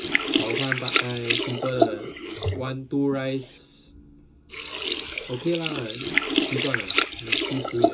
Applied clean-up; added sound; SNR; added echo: none; Sink (filling or washing); -3 dB; reverberation time 0.2 s.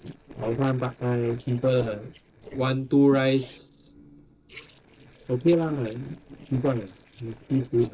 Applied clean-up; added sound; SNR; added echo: neural separator model SepFormer DNS4.